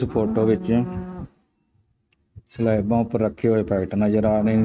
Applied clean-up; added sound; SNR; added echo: neural mask model RNNoise.